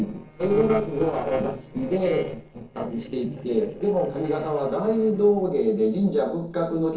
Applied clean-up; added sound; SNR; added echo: neural separator model SepFormer DNS4.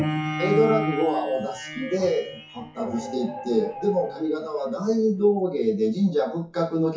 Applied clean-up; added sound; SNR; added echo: classical method WPE with log-MMSE.